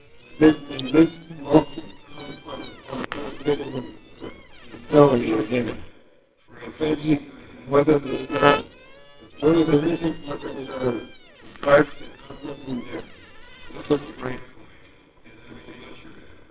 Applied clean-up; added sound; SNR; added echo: neural separator model SepFormer WHAMR!.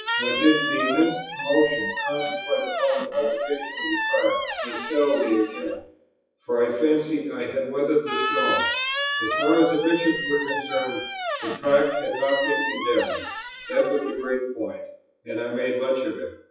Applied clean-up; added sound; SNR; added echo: classical method WPE with log-MMSE.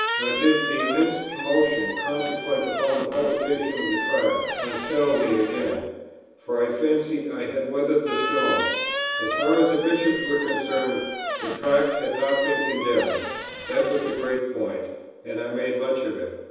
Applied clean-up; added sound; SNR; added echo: none; Squeak; 6 dB; reverberation time 1.1 s.